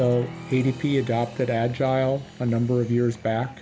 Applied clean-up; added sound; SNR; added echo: none; Applause; 16 dB; none.